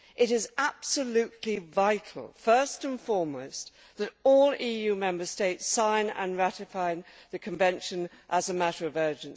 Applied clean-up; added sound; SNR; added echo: none; none; none; none.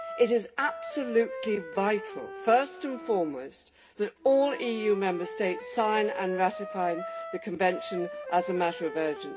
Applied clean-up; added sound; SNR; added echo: none; Wind instrument, woodwind instrument; 11 dB; reverberation time 0.3 s.